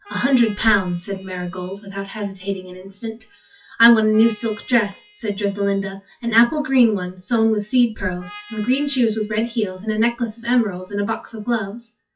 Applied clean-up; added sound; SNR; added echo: classical method WPE with log-MMSE.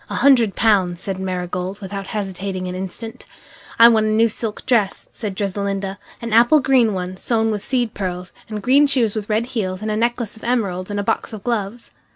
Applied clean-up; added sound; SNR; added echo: none; none; none; none.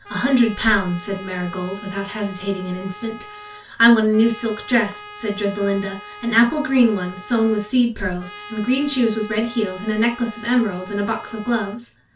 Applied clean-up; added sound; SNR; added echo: none; Trumpet; 17 dB; reverberation time 0.2 s.